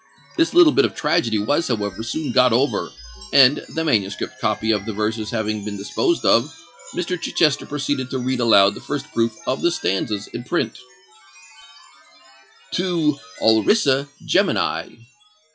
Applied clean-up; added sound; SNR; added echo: classical method log-MMSE.